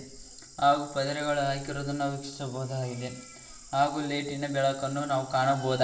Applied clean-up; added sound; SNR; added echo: none; none; none; reverberation time 1.3 s.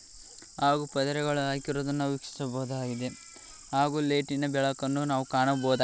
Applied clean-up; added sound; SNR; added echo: none; none; none; none.